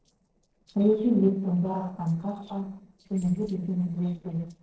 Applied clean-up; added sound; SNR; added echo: neural separator model SepFormer DNS4.